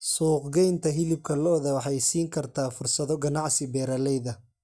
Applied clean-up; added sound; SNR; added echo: neural mask model DeepFilterNet 3.